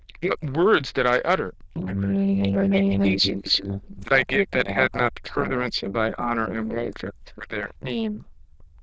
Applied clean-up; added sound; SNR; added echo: neural diffusion model UNIVERSE++.